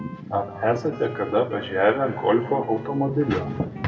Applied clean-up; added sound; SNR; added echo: none; Wind instrument, woodwind instrument; 19 dB; reverberation time 1.7 s.